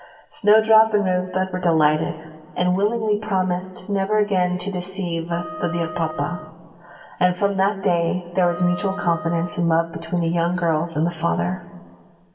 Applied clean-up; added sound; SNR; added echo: none; Wind instrument, woodwind instrument; 15 dB; reverberation time 1.9 s.